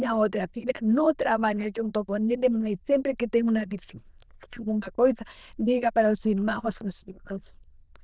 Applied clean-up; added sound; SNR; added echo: neural diffusion model UNIVERSE++.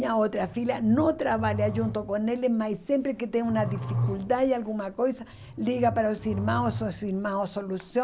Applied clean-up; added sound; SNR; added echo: none; Growling; 9 dB; none.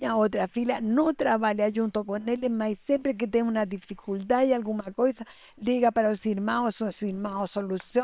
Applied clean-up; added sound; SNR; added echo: neural separator model SepFormer WHAM!.